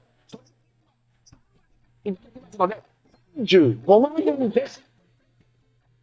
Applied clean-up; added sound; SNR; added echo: neural mask model DeepFilterNet 3.